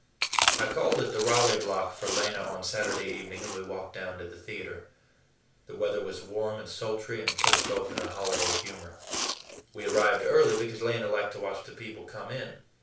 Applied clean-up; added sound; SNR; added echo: none; Chewing, mastication; 1 dB; reverberation time 0.3 s.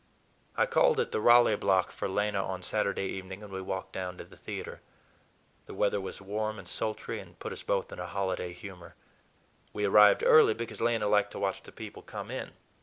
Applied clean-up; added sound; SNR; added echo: none; none; none; none.